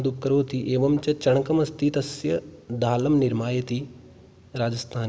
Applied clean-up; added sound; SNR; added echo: none; none; none; none.